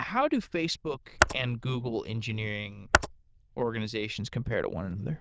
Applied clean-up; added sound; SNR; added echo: neural diffusion model UNIVERSE++.